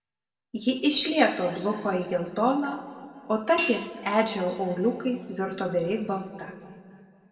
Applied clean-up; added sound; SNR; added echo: none; Hi-hat; 10 dB; reverberation time 1.8 s.